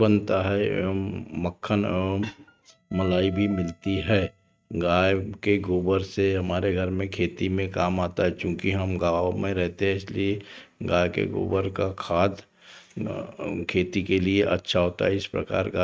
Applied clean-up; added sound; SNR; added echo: neural mask model RNNoise.